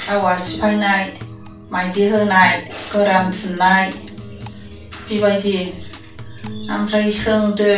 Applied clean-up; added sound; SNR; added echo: none; Acoustic guitar; 16 dB; reverberation time 0.3 s.